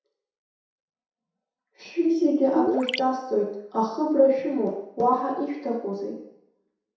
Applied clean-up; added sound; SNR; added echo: none; Gurgling; 0 dB; reverberation time 0.7 s.